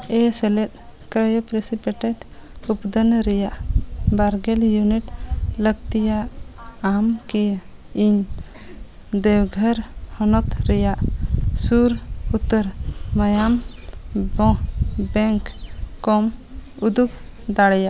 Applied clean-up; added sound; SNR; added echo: none; none; none; none.